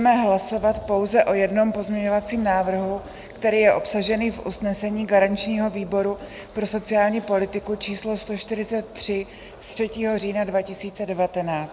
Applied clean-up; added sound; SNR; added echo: none; none; none; none.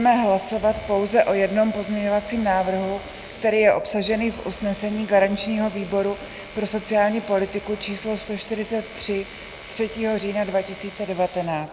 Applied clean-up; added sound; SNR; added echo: none; Domestic sounds, home sounds; 19 dB; none.